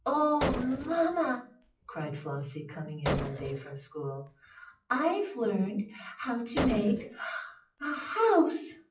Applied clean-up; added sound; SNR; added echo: classical method WPE with log-MMSE.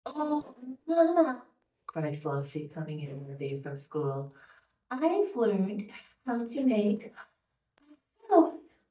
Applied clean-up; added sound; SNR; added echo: neural mask model DeepFilterNet 3.